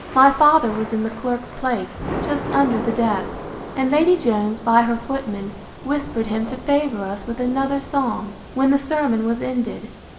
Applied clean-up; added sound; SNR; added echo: none; Thunder / Rain; 12 dB; reverberation time 0.8 s.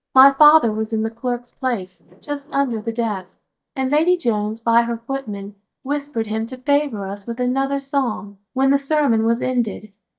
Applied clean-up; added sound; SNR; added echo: neural mask model DeepFilterNet 3.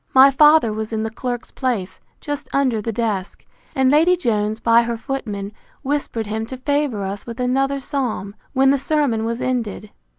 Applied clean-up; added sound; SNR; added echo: none; none; none; none.